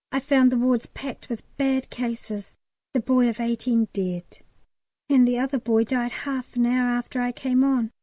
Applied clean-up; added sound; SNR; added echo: none; none; none; none.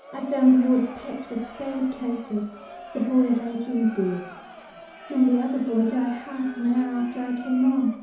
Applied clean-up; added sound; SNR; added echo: none; Crowd; 18 dB; reverberation time 2.8 s.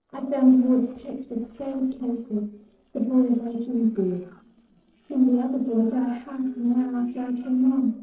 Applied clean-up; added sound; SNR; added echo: neural separator model SepFormer DNS4.